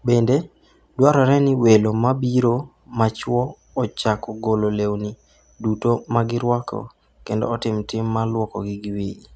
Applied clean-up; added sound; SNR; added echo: none; none; none; none.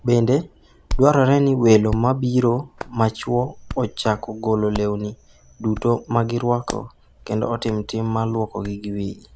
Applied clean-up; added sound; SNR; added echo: none; Hands; 14 dB; none.